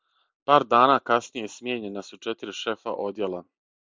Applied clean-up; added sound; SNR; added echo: neural mask model Resemble Enhance denoiser.